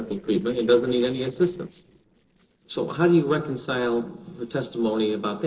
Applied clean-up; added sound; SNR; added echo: neural separator model SepFormer DNS4.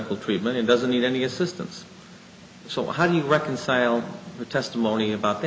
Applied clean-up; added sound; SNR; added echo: none; none; none; none.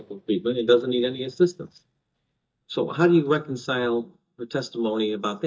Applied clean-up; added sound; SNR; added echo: neural mask model DeepFilterNet 3.